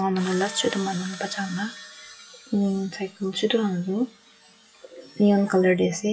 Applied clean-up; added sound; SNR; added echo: classical method WPE with log-MMSE.